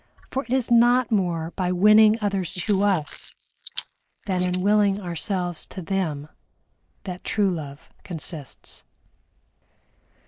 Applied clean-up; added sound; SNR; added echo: neural mask model Resemble Enhance denoiser.